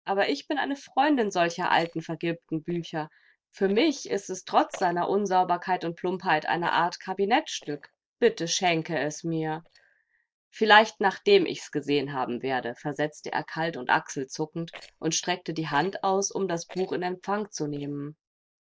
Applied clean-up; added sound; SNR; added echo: neural mask model DeepFilterNet 3.